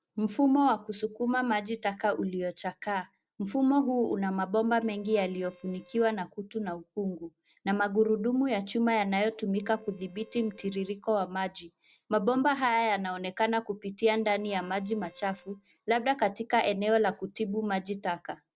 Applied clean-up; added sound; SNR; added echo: neural separator model SepFormer DNS4.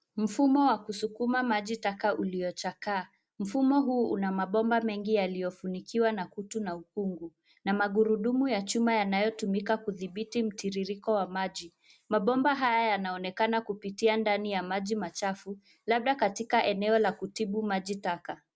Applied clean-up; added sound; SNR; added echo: none; none; none; none.